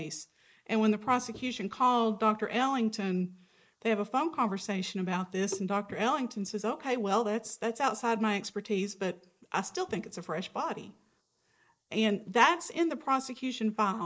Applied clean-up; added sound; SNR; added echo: neural mask model Resemble Enhance denoiser.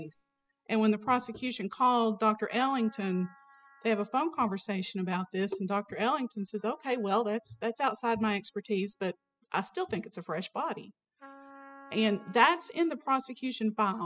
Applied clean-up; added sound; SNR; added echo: classical method spectral subtraction.